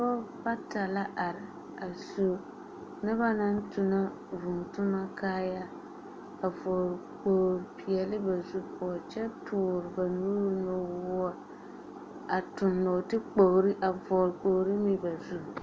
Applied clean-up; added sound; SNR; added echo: none; none; none; none.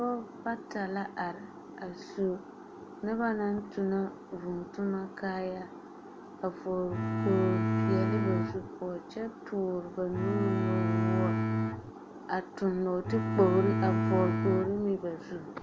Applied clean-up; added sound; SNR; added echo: none; Bowed string instrument; -3 dB; none.